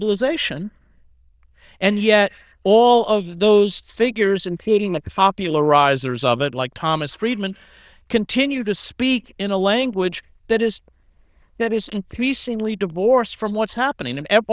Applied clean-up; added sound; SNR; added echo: neural diffusion model UNIVERSE++.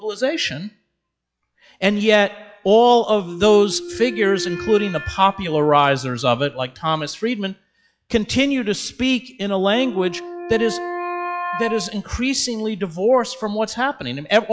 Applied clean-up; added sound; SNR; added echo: classical method log-MMSE.